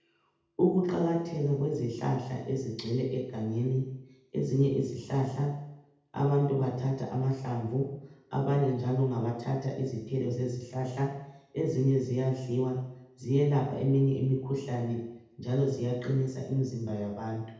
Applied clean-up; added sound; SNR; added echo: none; none; none; reverberation time 0.8 s.